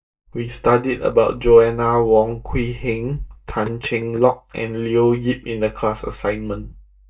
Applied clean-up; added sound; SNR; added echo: neural mask model DeepFilterNet 3.